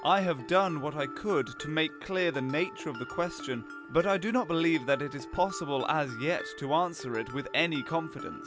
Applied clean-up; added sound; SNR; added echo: none; Mallet percussion; 13 dB; none.